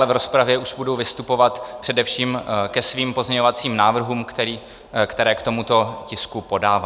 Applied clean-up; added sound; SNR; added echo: none; none; none; none.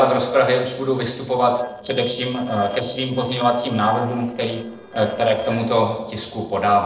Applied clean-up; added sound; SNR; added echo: neural separator model SepFormer DNS4.